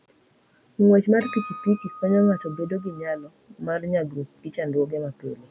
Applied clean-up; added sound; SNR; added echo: none; Acoustic guitar; 15 dB; none.